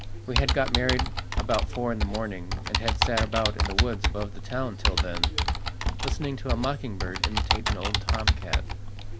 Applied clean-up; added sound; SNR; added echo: none; Computer keyboard; -5 dB; none.